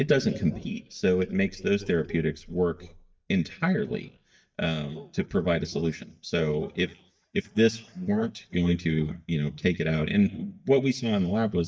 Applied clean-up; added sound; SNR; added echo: neural mask model DeepFilterNet 3.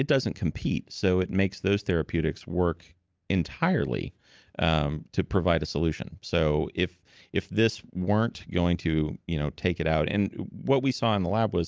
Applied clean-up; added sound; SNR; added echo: none; none; none; none.